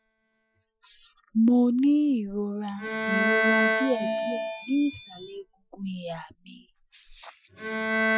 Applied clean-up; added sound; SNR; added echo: classical method Wiener filter.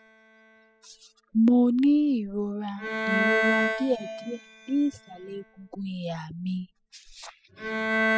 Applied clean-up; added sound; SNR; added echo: classical method spectral subtraction.